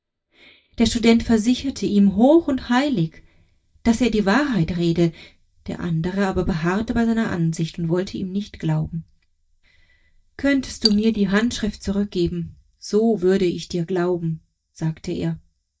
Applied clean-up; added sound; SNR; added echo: neural mask model DeepFilterNet 3.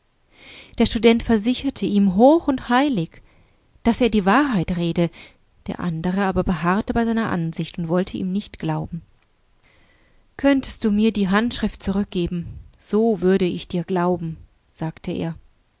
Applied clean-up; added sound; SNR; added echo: none; none; none; none.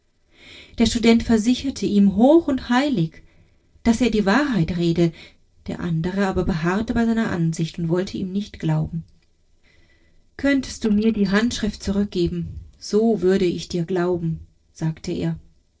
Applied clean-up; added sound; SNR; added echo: neural separator model SepFormer DNS4.